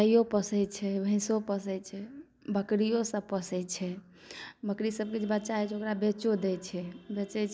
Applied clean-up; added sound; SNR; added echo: none; none; none; none.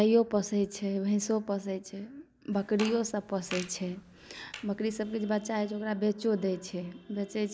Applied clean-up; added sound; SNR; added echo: none; Fart; 15 dB; none.